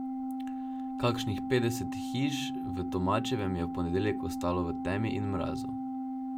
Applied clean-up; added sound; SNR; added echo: none; Organ; 2 dB; none.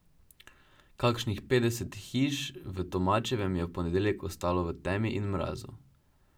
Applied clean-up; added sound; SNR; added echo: none; none; none; none.